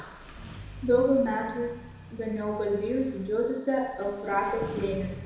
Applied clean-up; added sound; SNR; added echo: none; Engine starting; 16 dB; reverberation time 1.0 s.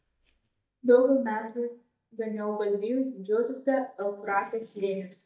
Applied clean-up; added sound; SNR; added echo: neural mask model DeepFilterNet 3.